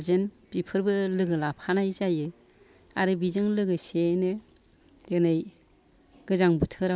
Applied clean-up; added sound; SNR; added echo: none; none; none; none.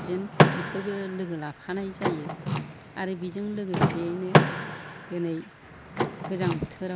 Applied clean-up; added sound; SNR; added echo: none; Door / Car; -5 dB; none.